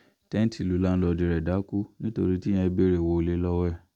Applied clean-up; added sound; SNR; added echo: none; none; none; none.